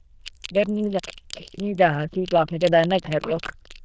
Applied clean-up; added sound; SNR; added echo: neural diffusion model UNIVERSE++.